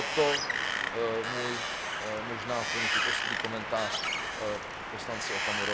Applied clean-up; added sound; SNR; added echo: none; Wind; -3 dB; none.